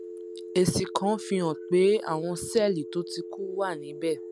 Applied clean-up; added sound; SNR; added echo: none; Telephone; 12 dB; none.